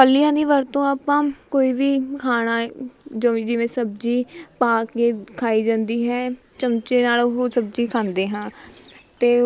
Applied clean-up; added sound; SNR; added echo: none; none; none; none.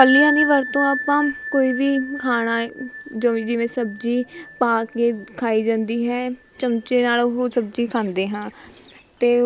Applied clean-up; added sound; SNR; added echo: none; Bell; 9 dB; none.